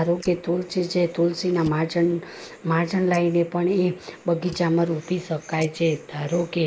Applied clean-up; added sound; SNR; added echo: neural mask model Resemble Enhance denoiser.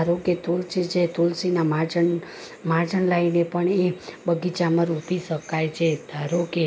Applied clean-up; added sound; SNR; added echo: none; none; none; none.